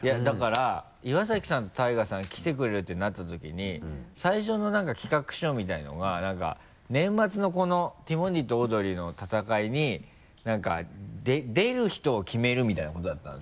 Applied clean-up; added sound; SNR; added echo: none; none; none; none.